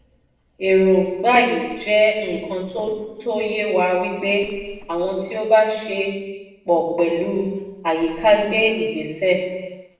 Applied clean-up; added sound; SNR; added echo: neural separator model SepFormer DNS4.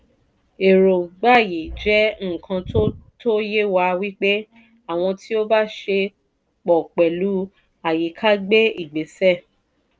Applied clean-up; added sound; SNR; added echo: none; none; none; none.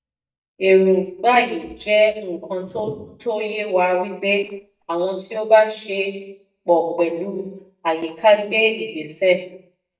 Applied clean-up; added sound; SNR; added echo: neural mask model DeepFilterNet 3.